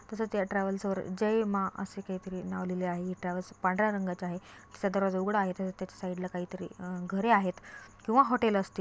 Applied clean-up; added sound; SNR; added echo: none; none; none; none.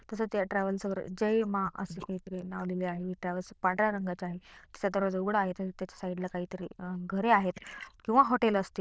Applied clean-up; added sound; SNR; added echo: neural diffusion model UNIVERSE++.